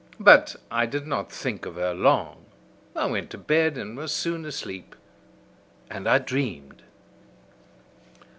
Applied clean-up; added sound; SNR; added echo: none; none; none; none.